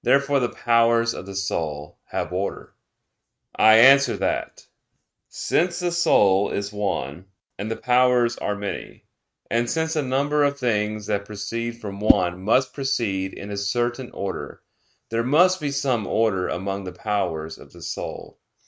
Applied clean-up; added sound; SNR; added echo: neural mask model RNNoise.